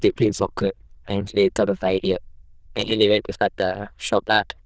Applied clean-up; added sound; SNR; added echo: neural diffusion model UNIVERSE++.